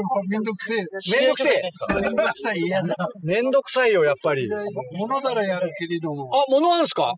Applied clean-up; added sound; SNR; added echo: classical method spectral subtraction.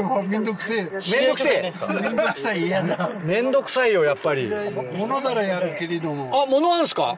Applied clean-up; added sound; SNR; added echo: none; none; none; none.